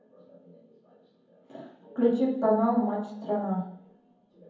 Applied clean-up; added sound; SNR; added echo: none; none; none; reverberation time 0.7 s.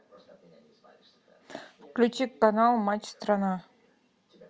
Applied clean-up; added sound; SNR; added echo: none; none; none; none.